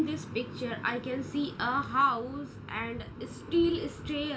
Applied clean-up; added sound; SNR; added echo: none; none; none; reverberation time 0.3 s.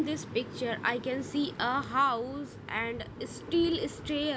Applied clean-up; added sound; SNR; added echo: none; none; none; none.